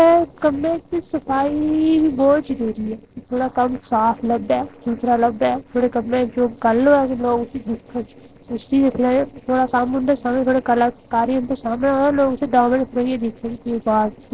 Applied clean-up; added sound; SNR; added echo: neural separator model SepFormer DNS4.